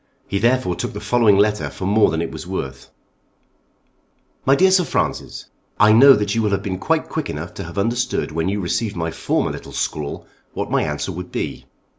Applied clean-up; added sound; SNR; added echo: none; none; none; none.